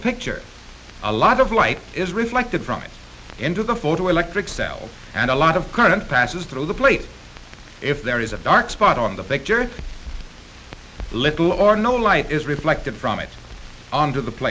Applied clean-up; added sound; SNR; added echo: none; none; none; none.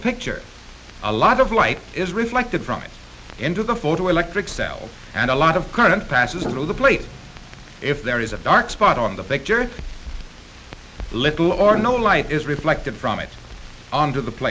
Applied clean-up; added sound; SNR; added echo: none; Piano; 15 dB; none.